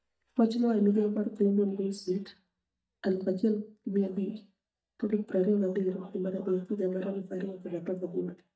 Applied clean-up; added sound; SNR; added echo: neural mask model DeepFilterNet 3.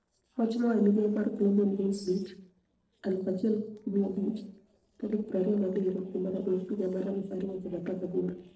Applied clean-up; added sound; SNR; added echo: neural separator model SepFormer DNS4.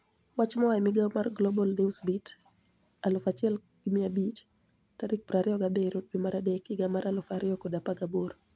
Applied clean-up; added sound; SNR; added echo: none; none; none; none.